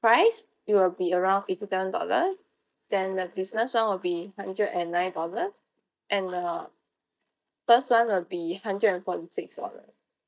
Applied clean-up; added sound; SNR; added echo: neural mask model DeepFilterNet 3.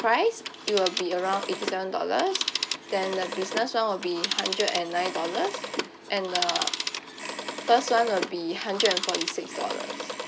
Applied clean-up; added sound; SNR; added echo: none; Telephone; 5 dB; none.